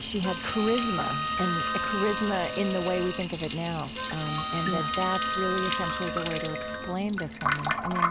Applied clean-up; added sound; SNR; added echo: none; Liquid + Harmonica; -1 dB; none.